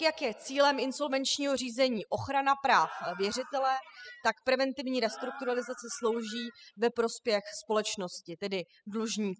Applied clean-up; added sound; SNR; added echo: classical method spectral subtraction.